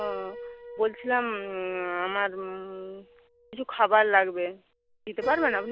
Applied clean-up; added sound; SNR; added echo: none; Piano; 15 dB; none.